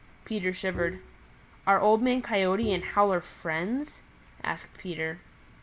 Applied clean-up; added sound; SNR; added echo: none; Bowed string instrument; 12 dB; none.